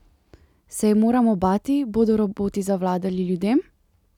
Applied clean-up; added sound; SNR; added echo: none; none; none; none.